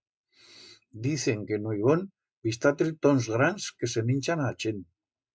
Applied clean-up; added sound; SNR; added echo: none; none; none; none.